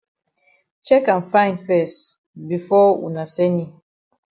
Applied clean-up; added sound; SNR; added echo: none; none; none; none.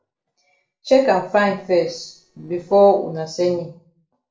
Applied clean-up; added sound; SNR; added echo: neural separator model SepFormer DNS4.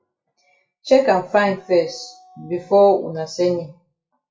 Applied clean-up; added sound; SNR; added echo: classical method WPE with log-MMSE.